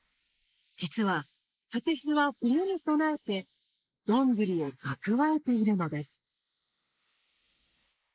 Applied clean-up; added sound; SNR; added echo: neural mask model Resemble Enhance denoiser.